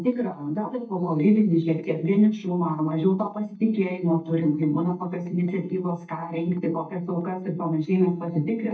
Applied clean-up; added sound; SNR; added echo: neural mask model DeepFilterNet 3.